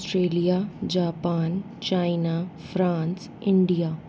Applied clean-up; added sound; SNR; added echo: none; none; none; none.